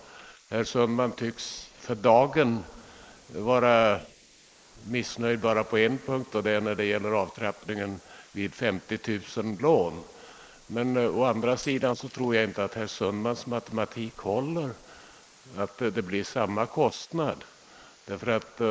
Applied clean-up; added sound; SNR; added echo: neural mask model Resemble Enhance denoiser.